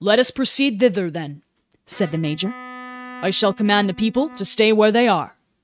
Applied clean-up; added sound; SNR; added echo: neural mask model RNNoise.